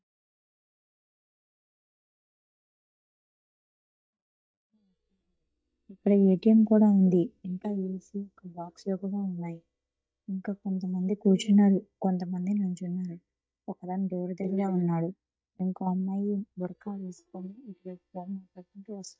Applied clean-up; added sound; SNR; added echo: neural mask model DeepFilterNet 3.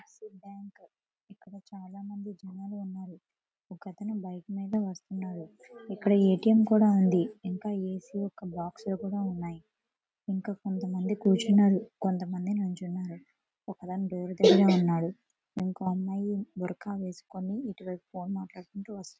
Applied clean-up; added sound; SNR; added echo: none; none; none; none.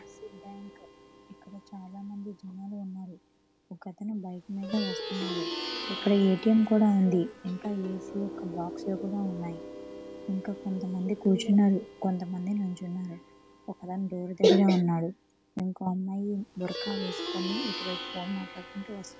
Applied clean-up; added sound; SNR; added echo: none; Plucked string instrument; 12 dB; none.